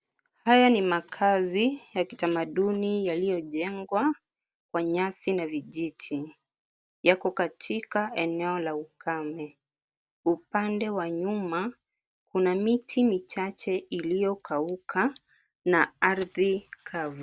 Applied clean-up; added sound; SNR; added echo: none; none; none; none.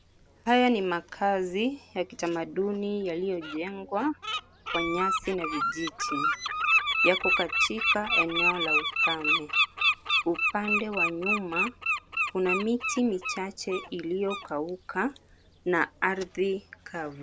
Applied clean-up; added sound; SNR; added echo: none; Bird; 0 dB; none.